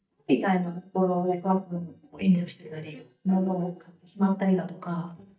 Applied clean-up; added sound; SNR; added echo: neural mask model DeepFilterNet 3.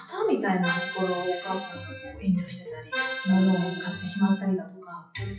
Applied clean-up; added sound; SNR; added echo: classical method WPE with log-MMSE.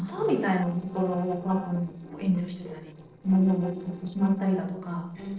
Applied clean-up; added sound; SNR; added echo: neural separator model SepFormer DNS4.